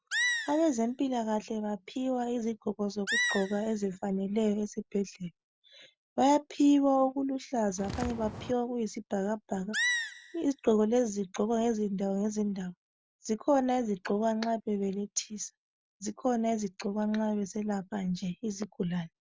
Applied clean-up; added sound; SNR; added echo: none; Animal + Walk, footsteps; 5 dB; none.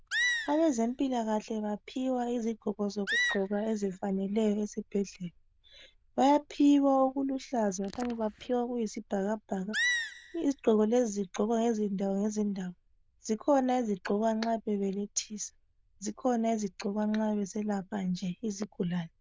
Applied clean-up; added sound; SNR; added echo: neural diffusion model UNIVERSE++.